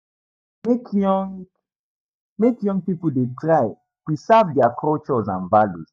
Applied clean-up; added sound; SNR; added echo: neural mask model DeepFilterNet 3.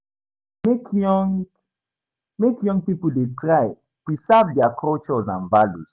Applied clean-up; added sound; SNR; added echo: none; none; none; none.